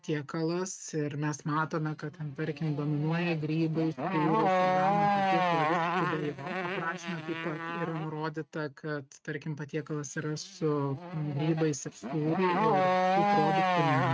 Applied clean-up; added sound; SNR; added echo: neural mask model RNNoise.